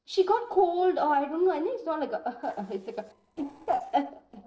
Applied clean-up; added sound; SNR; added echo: neural separator model SepFormer DNS4.